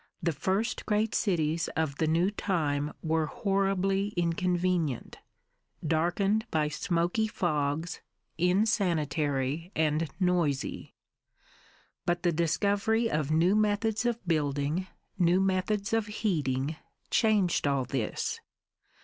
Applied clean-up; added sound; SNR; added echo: none; none; none; none.